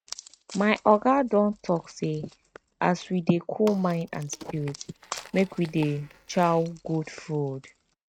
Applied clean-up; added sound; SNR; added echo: neural mask model RNNoise.